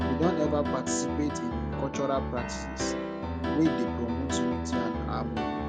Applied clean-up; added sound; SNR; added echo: none; Piano; -1 dB; none.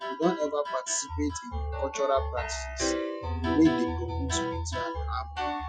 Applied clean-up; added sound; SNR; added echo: classical method Wiener filter.